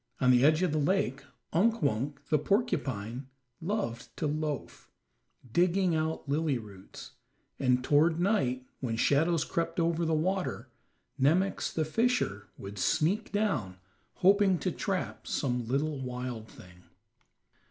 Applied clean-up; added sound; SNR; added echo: none; none; none; none.